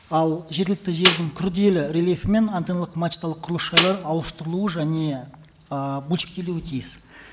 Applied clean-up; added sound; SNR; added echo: none; Snare drum; 2 dB; none.